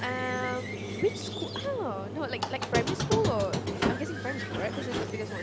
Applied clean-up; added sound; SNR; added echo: none; Squeak; -1 dB; none.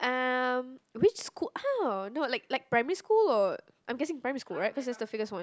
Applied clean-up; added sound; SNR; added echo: none; none; none; none.